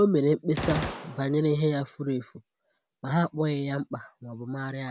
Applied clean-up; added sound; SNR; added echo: none; Gunshot, gunfire; 10 dB; none.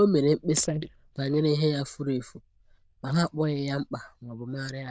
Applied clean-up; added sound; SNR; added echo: neural diffusion model UNIVERSE++.